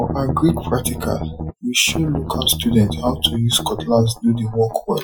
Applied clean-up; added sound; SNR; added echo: classical method Wiener filter.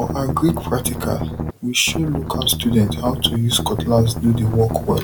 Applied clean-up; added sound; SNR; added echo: none; Strum; 6 dB; none.